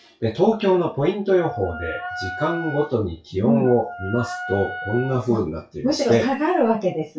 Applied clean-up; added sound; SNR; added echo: classical method WPE with log-MMSE.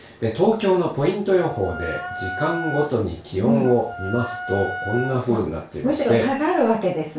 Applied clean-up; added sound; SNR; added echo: none; Wind instrument, woodwind instrument; 10 dB; reverberation time 0.2 s.